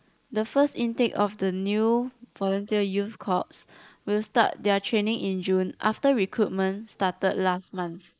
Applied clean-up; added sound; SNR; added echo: neural mask model Resemble Enhance denoiser.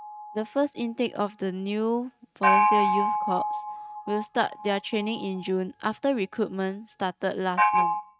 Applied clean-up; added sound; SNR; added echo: neural mask model RNNoise.